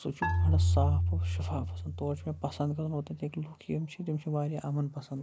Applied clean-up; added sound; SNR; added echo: none; Marimba, xylophone; -4 dB; none.